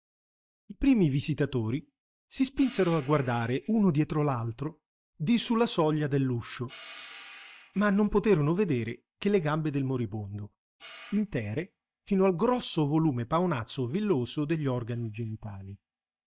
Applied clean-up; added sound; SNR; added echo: neural mask model DeepFilterNet 3.